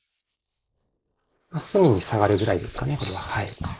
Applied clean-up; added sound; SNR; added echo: neural mask model Resemble Enhance denoiser.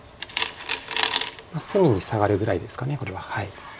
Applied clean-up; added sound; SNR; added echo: none; none; none; none.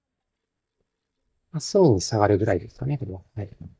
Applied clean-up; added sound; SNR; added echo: neural mask model DeepFilterNet 3.